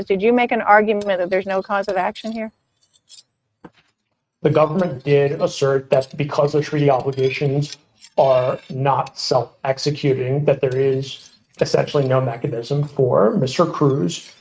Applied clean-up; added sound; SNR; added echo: neural mask model RNNoise.